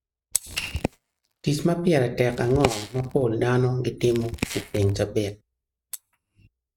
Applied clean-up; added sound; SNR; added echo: neural mask model RNNoise.